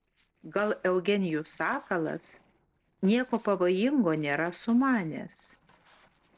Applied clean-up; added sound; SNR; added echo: neural separator model SepFormer DNS4.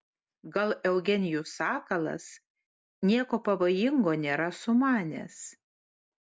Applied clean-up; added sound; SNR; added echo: none; none; none; none.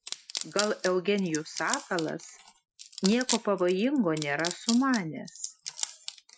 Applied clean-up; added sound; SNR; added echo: classical method Wiener filter.